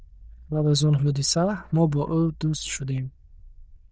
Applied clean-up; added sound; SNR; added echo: neural diffusion model UNIVERSE++.